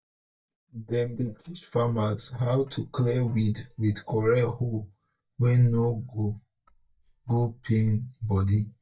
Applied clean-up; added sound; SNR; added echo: neural mask model DeepFilterNet 3.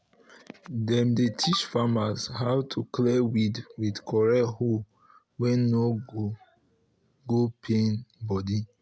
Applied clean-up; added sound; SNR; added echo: none; none; none; none.